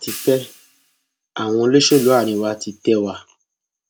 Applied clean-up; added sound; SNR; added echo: none; Hi-hat; 18 dB; none.